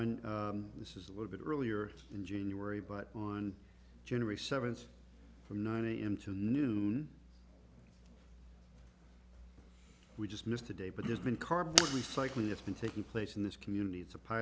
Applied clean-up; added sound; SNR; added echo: none; Fire; -3 dB; none.